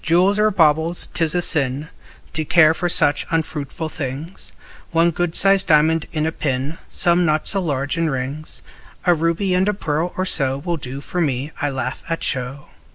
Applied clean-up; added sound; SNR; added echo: none; none; none; none.